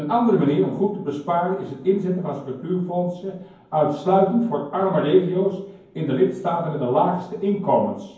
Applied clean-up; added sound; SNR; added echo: none; none; none; reverberation time 0.9 s.